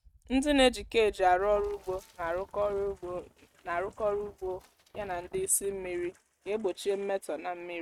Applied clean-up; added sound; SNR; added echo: neural mask model RNNoise.